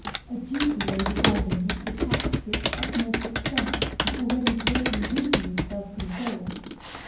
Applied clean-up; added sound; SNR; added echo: none; Computer keyboard; -2 dB; reverberation time 0.9 s.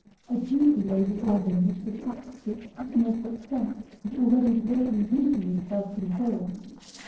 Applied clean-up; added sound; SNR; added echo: neural separator model SepFormer DNS4.